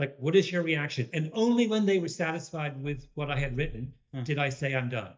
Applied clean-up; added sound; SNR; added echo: neural mask model DeepFilterNet 3.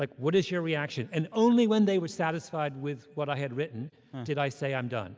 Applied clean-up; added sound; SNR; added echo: none; none; none; none.